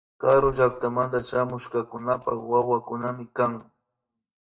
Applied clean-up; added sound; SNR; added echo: neural mask model DeepFilterNet 3.